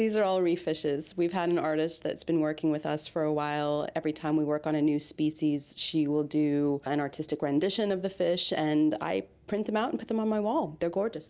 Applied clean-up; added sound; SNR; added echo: none; none; none; none.